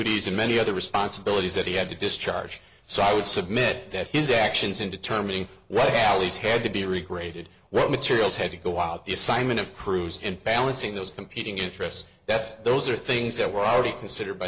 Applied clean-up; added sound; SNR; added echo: none; none; none; none.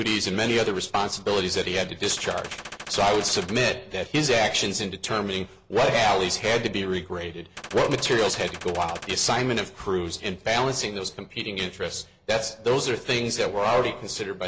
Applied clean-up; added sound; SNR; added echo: none; Gunshot, gunfire; 13 dB; none.